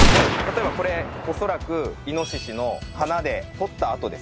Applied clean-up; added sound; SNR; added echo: none; Gunshot, gunfire; -2 dB; none.